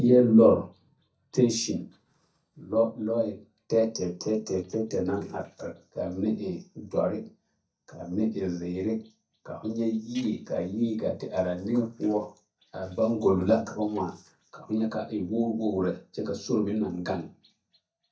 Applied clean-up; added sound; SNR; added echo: neural mask model DeepFilterNet 3.